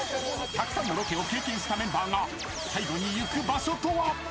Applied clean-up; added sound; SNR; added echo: none; Toilet flush; 13 dB; none.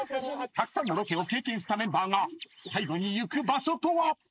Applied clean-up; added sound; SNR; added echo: neural mask model Resemble Enhance denoiser.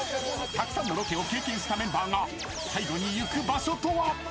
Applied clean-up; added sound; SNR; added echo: none; none; none; none.